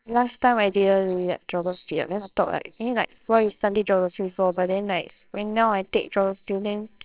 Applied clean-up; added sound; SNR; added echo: neural separator model SepFormer WHAMR!.